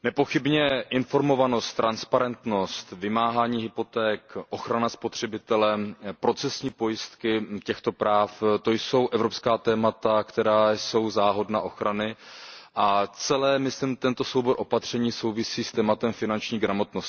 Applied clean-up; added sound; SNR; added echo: none; none; none; none.